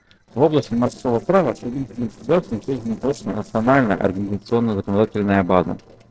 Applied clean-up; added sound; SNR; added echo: neural separator model SepFormer DNS4.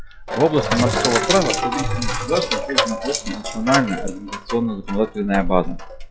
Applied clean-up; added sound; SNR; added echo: classical method WPE with log-MMSE.